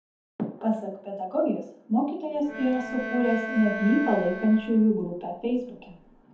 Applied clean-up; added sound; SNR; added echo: none; Bowed string instrument; 10 dB; reverberation time 0.6 s.